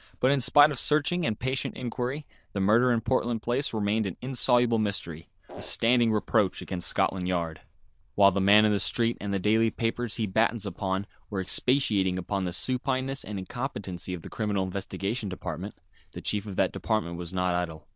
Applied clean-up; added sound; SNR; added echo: neural diffusion model UNIVERSE++.